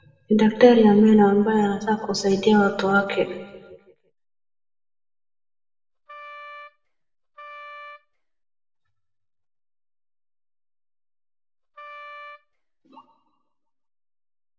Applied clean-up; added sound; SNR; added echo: none; Wind instrument, woodwind instrument; 19 dB; reverberation time 1.2 s.